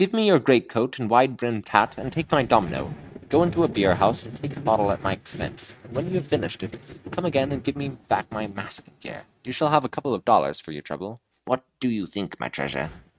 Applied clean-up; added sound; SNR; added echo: neural mask model RNNoise.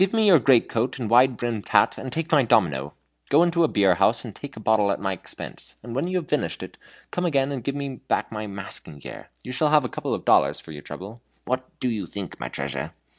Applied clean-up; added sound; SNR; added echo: none; none; none; none.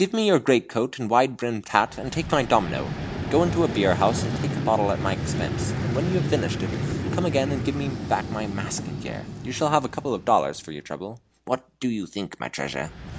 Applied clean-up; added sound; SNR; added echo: none; Vehicle; 5 dB; none.